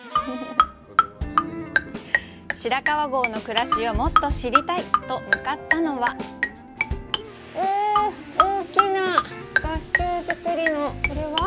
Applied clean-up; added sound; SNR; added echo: none; Marimba, xylophone; -1 dB; none.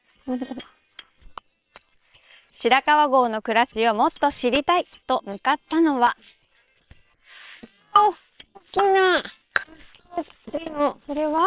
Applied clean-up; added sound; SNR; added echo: neural separator model SepFormer WHAM!.